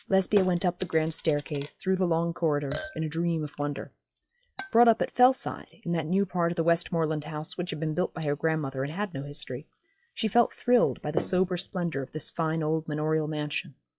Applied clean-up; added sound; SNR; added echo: classical method log-MMSE.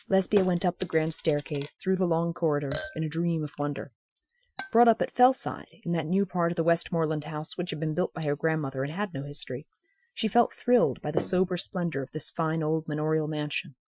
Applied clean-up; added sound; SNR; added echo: classical method Wiener filter.